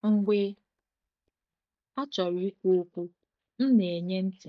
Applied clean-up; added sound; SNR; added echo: neural mask model DeepFilterNet 3.